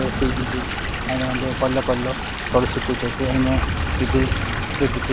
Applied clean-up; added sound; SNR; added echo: none; Thunder + Stream / Liquid; 0 dB; none.